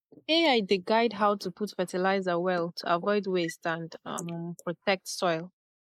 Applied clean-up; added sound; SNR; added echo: neural mask model Resemble Enhance denoiser.